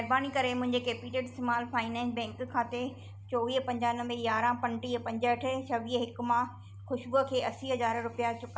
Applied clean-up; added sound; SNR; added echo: none; none; none; none.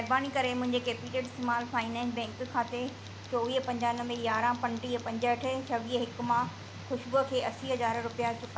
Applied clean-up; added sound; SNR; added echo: none; Tick; 15 dB; none.